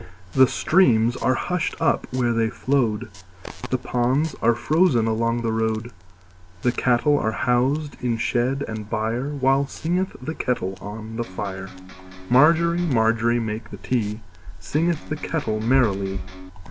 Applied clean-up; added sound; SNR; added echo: none; Electric guitar; 17 dB; none.